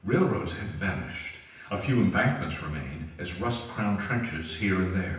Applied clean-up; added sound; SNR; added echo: none; none; none; reverberation time 0.9 s.